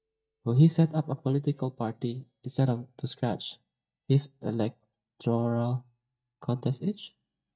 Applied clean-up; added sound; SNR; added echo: neural mask model DeepFilterNet 3.